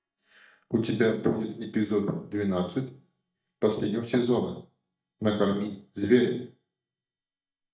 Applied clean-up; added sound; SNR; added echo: neural mask model DeepFilterNet 3.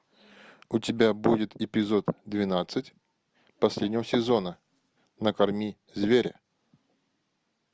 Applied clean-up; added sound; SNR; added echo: none; none; none; none.